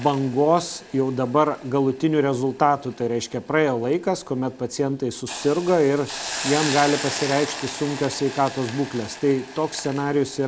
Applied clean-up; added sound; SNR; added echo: none; Hiss; 12 dB; none.